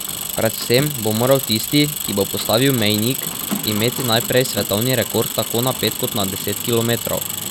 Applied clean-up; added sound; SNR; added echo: none; Engine; 6 dB; none.